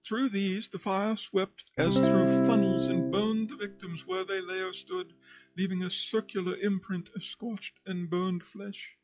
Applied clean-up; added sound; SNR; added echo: classical method log-MMSE.